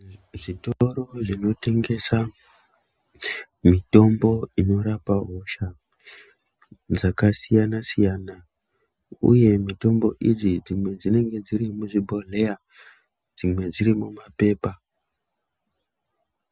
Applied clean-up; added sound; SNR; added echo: none; none; none; none.